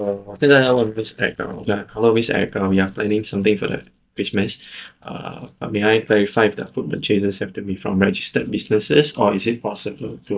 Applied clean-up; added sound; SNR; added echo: neural mask model DeepFilterNet 3.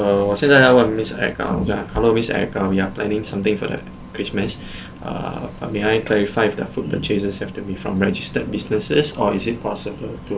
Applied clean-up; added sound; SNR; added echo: none; none; none; none.